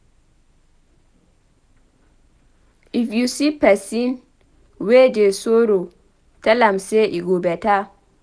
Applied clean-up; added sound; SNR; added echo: none; none; none; none.